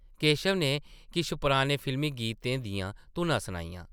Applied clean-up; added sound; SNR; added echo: none; none; none; none.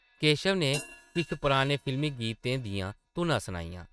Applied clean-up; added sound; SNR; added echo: neural mask model RNNoise.